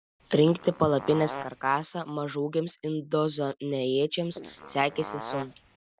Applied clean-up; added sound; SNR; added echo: none; Fart; 13 dB; none.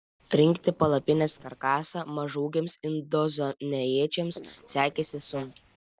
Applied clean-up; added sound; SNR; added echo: neural separator model SepFormer DNS4.